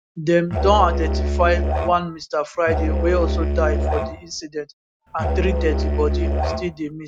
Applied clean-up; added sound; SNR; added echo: none; Musical instrument; -1 dB; none.